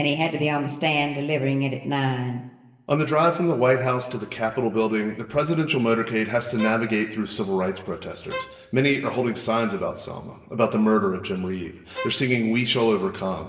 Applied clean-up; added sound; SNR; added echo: none; Bowed string instrument; 13 dB; reverberation time 1.1 s.